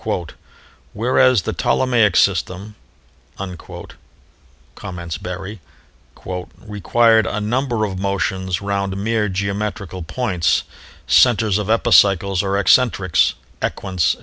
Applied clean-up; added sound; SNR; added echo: none; none; none; none.